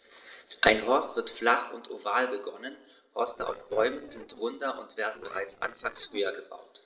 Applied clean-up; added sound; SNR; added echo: neural separator model SepFormer DNS4.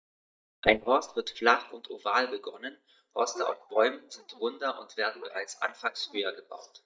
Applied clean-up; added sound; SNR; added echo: neural mask model DeepFilterNet 3.